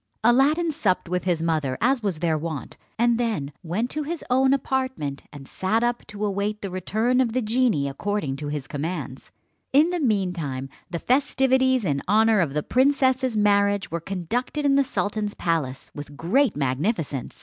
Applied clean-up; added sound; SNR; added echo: none; none; none; none.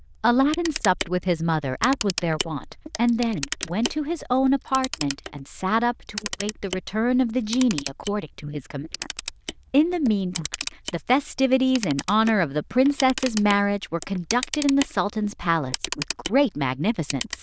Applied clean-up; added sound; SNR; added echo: neural diffusion model UNIVERSE++.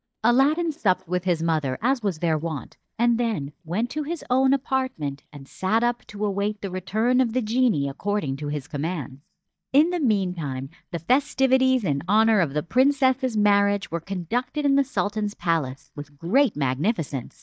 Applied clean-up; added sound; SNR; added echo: neural mask model DeepFilterNet 3.